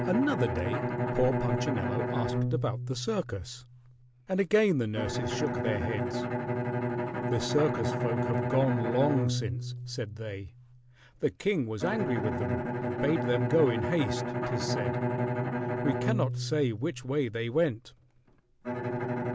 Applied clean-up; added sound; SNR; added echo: none; Bowed string instrument; 1 dB; none.